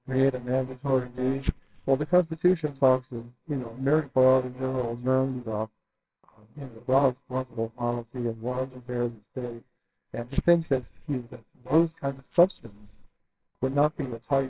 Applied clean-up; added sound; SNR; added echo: neural separator model SepFormer WHAMR!.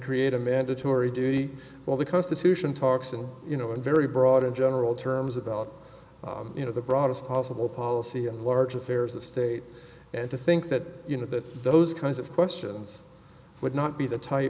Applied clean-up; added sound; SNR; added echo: none; none; none; none.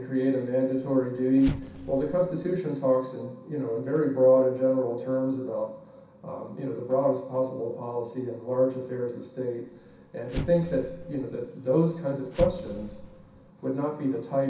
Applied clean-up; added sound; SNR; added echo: none; Explosion; 12 dB; reverberation time 0.6 s.